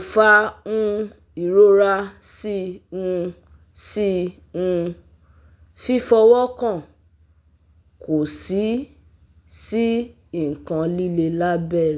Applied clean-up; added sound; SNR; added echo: none; none; none; none.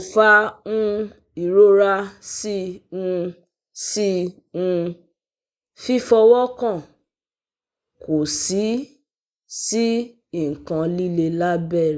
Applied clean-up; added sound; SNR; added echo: neural mask model Resemble Enhance denoiser.